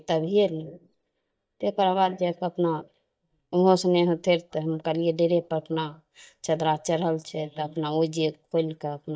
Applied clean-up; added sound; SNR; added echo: neural mask model DeepFilterNet 3.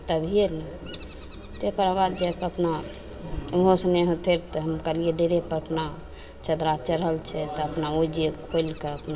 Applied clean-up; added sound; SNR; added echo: none; Bird vocalization, bird call, bird song; 20 dB; reverberation time 0.2 s.